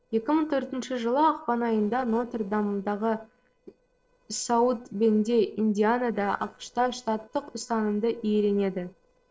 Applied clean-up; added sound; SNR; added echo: neural separator model SepFormer DNS4.